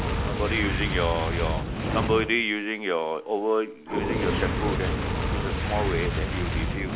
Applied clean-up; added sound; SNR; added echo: none; Fire; -1 dB; none.